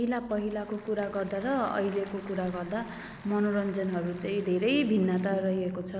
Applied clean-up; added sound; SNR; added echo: none; Applause / Crowd + Engine / Car; 20 dB; none.